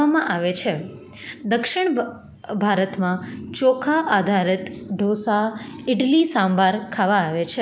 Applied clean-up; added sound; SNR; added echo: none; none; none; none.